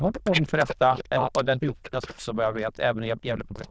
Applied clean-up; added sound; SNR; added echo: neural diffusion model UNIVERSE++.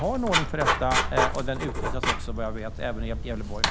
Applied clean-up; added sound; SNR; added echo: none; Writing; -3 dB; none.